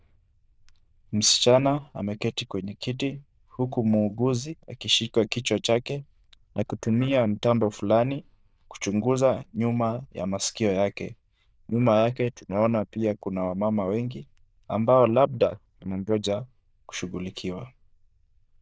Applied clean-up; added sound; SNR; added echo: neural diffusion model UNIVERSE++.